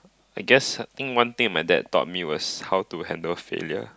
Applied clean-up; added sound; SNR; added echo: none; none; none; none.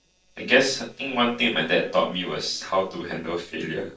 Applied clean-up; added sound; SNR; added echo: neural separator model SepFormer DNS4.